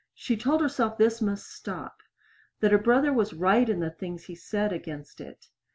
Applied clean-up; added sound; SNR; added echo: none; none; none; none.